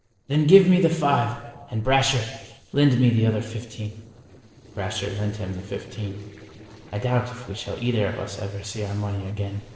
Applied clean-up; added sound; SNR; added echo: neural separator model SepFormer DNS4.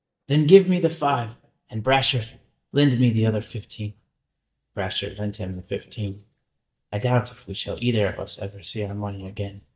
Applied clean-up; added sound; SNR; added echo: neural mask model DeepFilterNet 3.